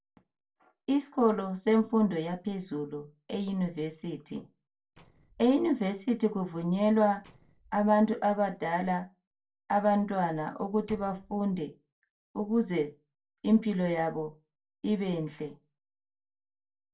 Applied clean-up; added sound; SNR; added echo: neural separator model SepFormer DNS4.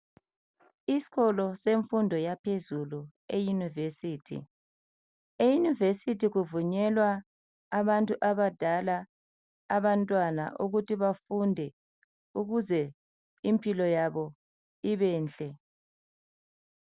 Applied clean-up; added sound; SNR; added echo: none; none; none; none.